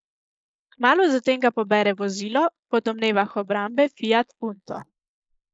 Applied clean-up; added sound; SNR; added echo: neural mask model Resemble Enhance denoiser.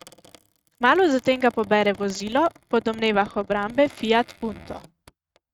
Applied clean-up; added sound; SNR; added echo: neural mask model RNNoise.